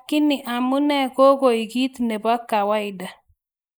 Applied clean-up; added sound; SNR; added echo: neural mask model Resemble Enhance denoiser.